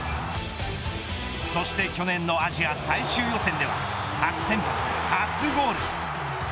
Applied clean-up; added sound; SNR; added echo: none; none; none; none.